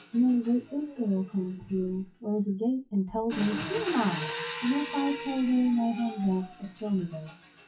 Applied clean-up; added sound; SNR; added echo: classical method WPE with log-MMSE.